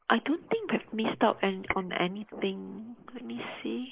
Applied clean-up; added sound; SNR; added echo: neural mask model Resemble Enhance denoiser.